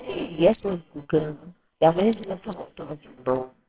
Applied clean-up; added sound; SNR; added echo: neural separator model SepFormer WHAMR!.